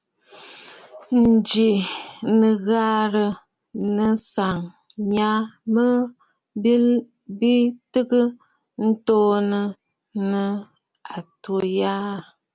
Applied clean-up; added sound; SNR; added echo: none; none; none; none.